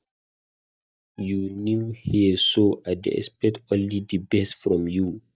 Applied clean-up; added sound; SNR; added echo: neural mask model DeepFilterNet 3.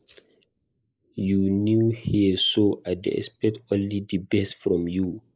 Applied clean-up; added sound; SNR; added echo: neural mask model Resemble Enhance denoiser.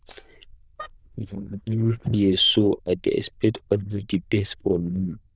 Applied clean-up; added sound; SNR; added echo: neural diffusion model UNIVERSE++.